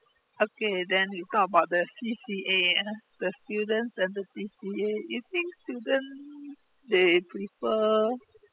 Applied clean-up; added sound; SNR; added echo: classical method spectral subtraction.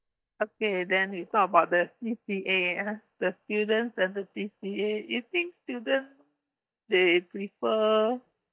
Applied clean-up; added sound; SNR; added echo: neural mask model DeepFilterNet 3.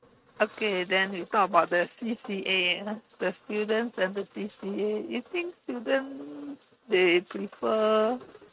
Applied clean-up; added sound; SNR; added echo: neural mask model RNNoise.